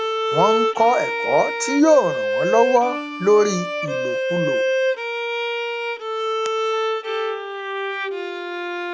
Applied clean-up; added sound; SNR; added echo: none; Bowed string instrument; 1 dB; none.